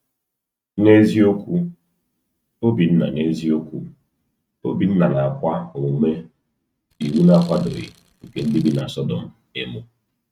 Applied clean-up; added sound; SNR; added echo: neural mask model RNNoise.